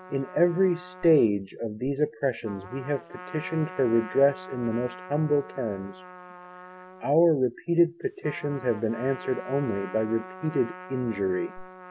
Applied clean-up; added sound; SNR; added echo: none; Trumpet; 16 dB; none.